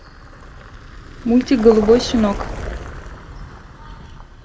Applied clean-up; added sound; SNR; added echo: none; Vehicle; 11 dB; none.